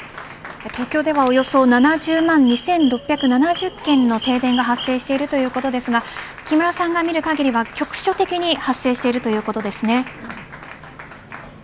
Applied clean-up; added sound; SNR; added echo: none; Applause; 17 dB; none.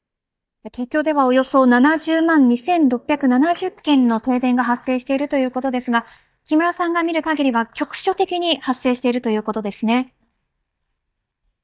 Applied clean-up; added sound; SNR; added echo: neural mask model DeepFilterNet 3.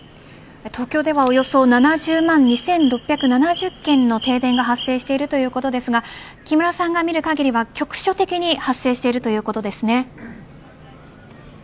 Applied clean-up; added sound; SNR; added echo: none; none; none; none.